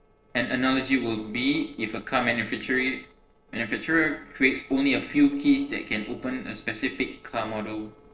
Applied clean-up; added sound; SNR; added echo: neural separator model SepFormer DNS4.